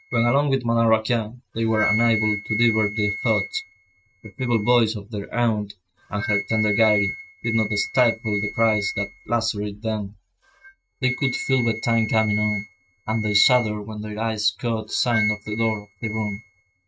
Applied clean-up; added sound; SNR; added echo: neural mask model RNNoise.